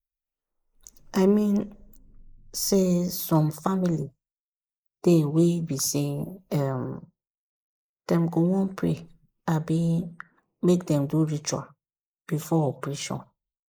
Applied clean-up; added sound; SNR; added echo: neural mask model Resemble Enhance denoiser.